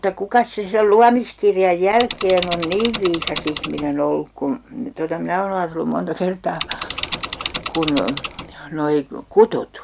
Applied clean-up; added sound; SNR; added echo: none; Mechanisms / Bicycle; 9 dB; none.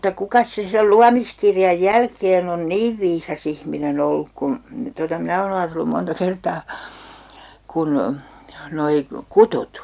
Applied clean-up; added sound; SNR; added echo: none; none; none; none.